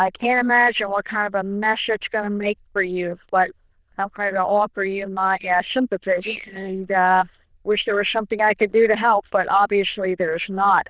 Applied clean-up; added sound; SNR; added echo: neural diffusion model UNIVERSE++.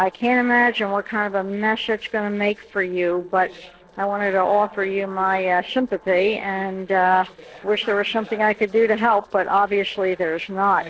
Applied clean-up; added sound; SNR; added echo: neural separator model SepFormer DNS4.